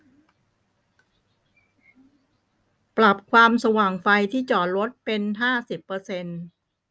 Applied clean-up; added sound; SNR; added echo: none; none; none; none.